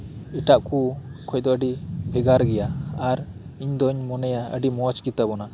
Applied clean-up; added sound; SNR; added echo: none; none; none; none.